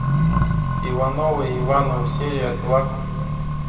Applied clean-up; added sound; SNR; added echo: none; Accelerating, revving, vroom; -2 dB; reverberation time 1.8 s.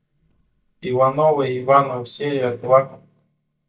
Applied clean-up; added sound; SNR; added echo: neural mask model DeepFilterNet 3.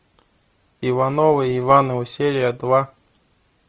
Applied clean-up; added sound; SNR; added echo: none; none; none; none.